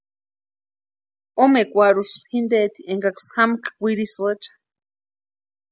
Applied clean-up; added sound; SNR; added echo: none; none; none; none.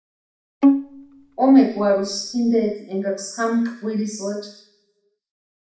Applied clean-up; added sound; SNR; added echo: none; Bowed string instrument; 2 dB; reverberation time 0.6 s.